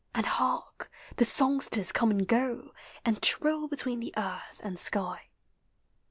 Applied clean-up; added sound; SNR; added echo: none; none; none; none.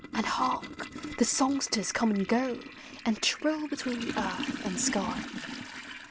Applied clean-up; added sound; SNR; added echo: none; Toilet flush; 8 dB; none.